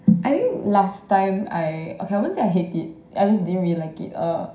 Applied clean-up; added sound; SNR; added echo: none; none; none; reverberation time 0.5 s.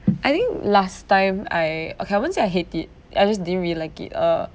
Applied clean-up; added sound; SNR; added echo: none; none; none; none.